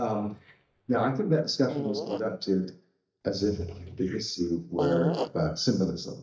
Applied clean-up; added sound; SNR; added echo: neural mask model DeepFilterNet 3.